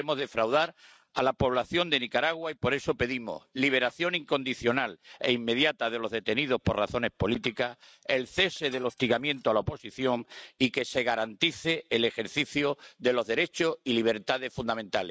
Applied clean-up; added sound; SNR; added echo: neural mask model RNNoise.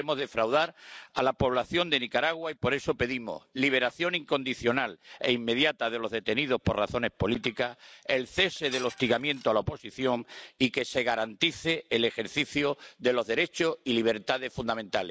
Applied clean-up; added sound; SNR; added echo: none; Dishes, pots, and pans; 20 dB; none.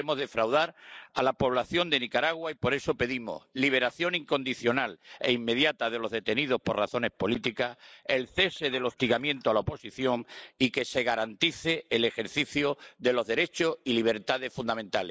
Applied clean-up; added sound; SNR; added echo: neural mask model Resemble Enhance denoiser.